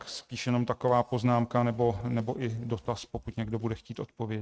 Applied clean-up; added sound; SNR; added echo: neural mask model RNNoise.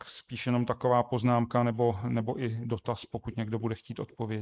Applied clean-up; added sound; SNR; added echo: neural mask model Resemble Enhance denoiser.